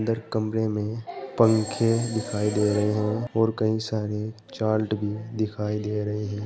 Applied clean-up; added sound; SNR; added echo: none; Bell / Doorbell; 19 dB; none.